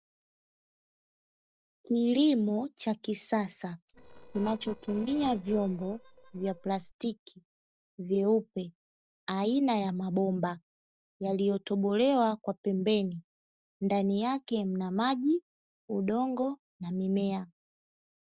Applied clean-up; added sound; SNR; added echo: neural separator model SepFormer DNS4.